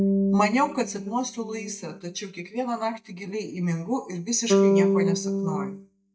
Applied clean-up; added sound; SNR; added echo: neural mask model DeepFilterNet 3.